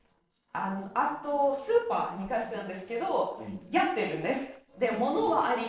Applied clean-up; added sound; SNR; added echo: neural separator model SepFormer DNS4.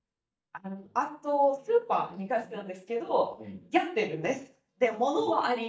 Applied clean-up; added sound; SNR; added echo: neural mask model DeepFilterNet 3.